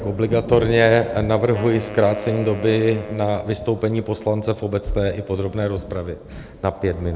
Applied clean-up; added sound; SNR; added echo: none; Wind instrument, woodwind instrument + Thunder; 14 dB; none.